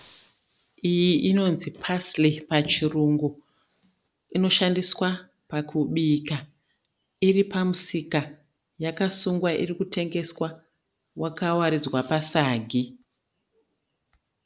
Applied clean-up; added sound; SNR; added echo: none; none; none; none.